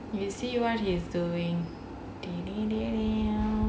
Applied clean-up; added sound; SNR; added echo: none; none; none; none.